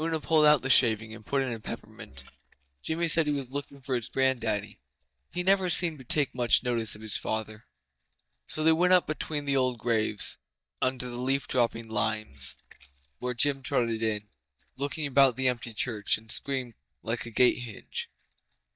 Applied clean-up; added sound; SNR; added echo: neural mask model DeepFilterNet 3.